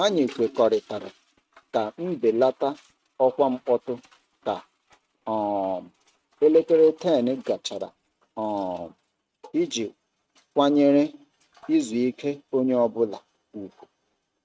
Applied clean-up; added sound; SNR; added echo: neural mask model RNNoise.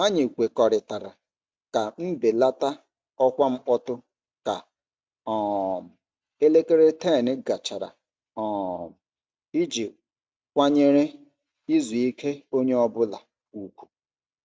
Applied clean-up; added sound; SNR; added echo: none; none; none; none.